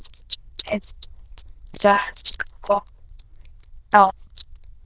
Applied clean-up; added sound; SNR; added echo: neural diffusion model UNIVERSE++.